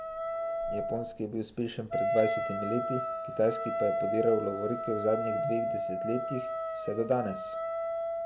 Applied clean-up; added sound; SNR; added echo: none; Wind instrument, woodwind instrument; 0 dB; none.